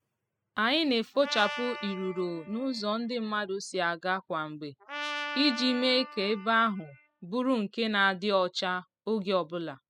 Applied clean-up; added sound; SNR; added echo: classical method spectral subtraction.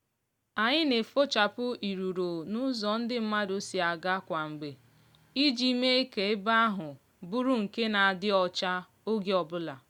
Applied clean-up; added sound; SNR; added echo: none; none; none; none.